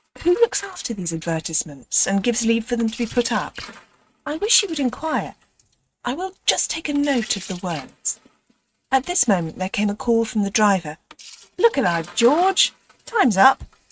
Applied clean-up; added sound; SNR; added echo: neural mask model RNNoise.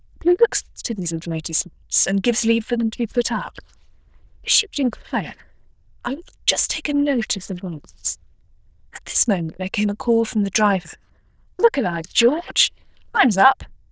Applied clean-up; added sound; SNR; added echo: neural diffusion model UNIVERSE++.